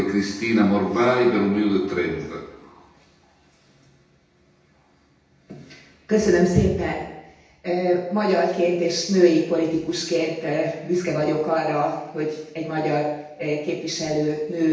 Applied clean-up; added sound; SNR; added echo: none; none; none; reverberation time 0.9 s.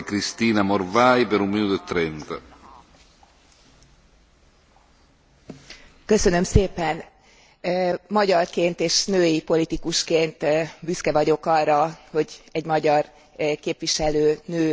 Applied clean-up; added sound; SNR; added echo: none; none; none; none.